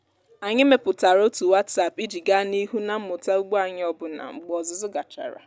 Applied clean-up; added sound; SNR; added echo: none; none; none; none.